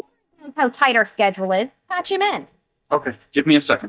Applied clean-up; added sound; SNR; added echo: neural mask model DeepFilterNet 3.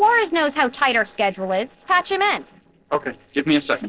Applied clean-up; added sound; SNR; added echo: neural separator model SepFormer DNS4.